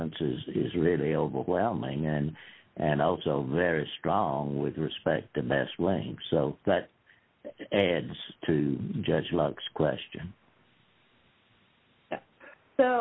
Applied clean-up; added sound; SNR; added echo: none; none; none; none.